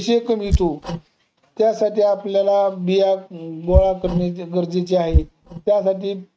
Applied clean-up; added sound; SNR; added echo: neural mask model RNNoise.